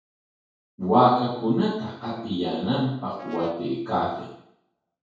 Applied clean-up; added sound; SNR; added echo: none; Brass instrument; 18 dB; reverberation time 0.6 s.